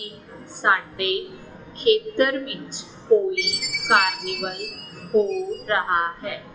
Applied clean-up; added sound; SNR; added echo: classical method WPE with log-MMSE.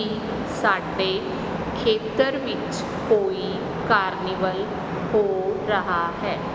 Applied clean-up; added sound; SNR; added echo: none; none; none; none.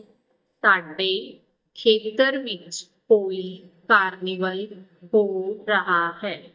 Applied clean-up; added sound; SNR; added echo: neural mask model DeepFilterNet 3.